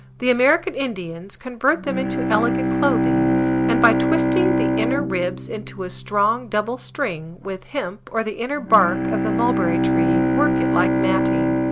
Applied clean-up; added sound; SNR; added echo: none; Bowed string instrument; -1 dB; none.